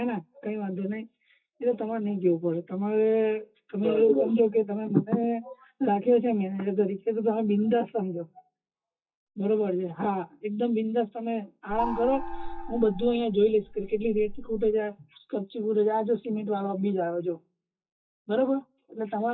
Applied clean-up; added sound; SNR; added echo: classical method WPE with log-MMSE.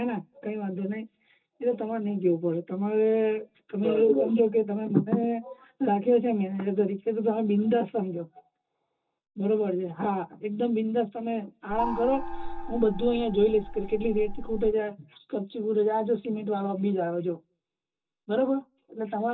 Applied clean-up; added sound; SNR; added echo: none; Gong; 5 dB; reverberation time 0.2 s.